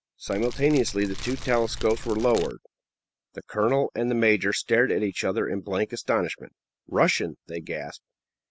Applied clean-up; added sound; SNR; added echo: none; Fire; 8 dB; none.